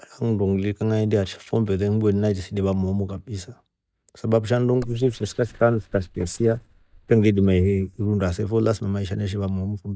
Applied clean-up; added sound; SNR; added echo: neural mask model DeepFilterNet 3.